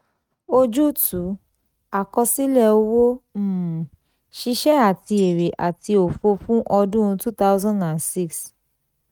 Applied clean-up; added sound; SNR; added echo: neural mask model RNNoise.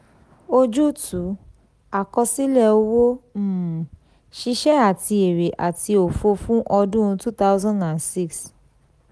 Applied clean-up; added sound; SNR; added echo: none; none; none; none.